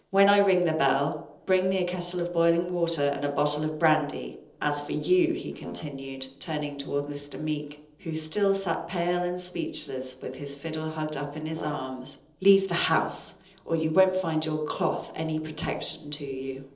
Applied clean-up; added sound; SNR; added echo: neural separator model SepFormer DNS4.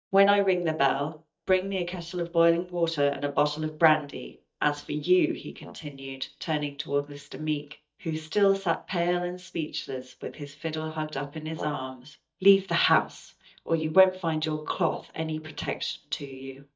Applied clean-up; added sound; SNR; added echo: neural mask model DeepFilterNet 3.